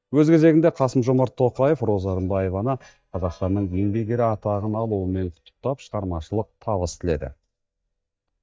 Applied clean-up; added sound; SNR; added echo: neural mask model DeepFilterNet 3.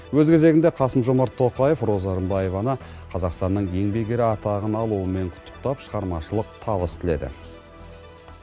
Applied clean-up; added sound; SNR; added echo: none; none; none; none.